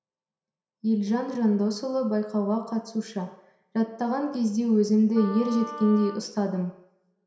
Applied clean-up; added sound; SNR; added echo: none; Wind instrument, woodwind instrument; 14 dB; reverberation time 0.7 s.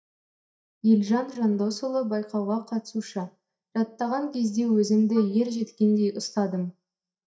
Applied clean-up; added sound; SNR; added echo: neural mask model DeepFilterNet 3.